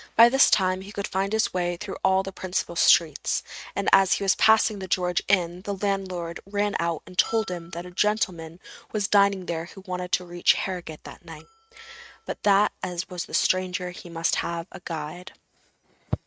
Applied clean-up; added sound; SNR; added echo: neural mask model RNNoise.